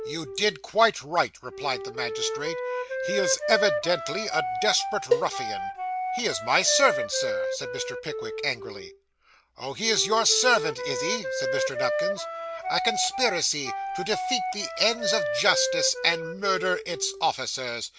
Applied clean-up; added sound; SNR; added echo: none; Cowbell + Wind instrument, woodwind instrument; 3 dB; none.